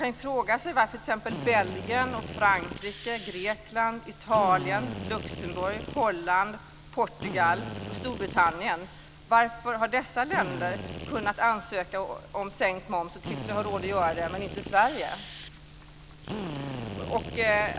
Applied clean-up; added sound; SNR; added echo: none; Drill; 11 dB; none.